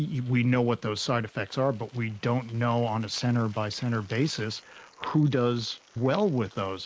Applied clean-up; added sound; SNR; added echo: neural mask model Resemble Enhance denoiser.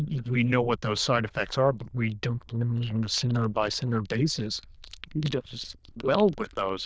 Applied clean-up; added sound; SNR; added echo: neural diffusion model UNIVERSE++.